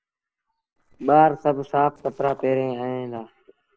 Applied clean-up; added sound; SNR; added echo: neural separator model SepFormer DNS4.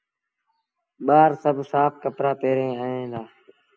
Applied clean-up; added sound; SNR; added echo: none; none; none; none.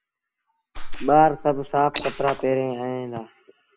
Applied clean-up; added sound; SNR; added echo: neural mask model Resemble Enhance denoiser.